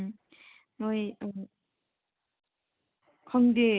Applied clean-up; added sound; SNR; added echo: none; none; none; none.